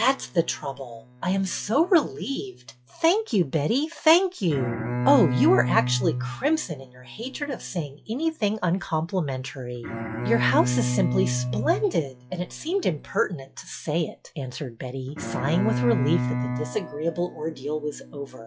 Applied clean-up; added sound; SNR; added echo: classical method log-MMSE.